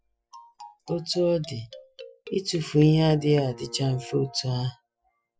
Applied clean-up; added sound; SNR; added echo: classical method Wiener filter.